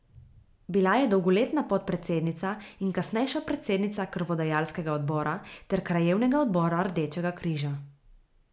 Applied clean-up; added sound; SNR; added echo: none; none; none; none.